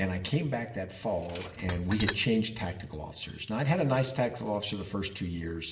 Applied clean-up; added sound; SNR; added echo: none; Tools; 7 dB; reverberation time 0.8 s.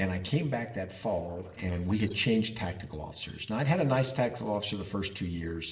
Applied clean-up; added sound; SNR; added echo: neural separator model SepFormer DNS4.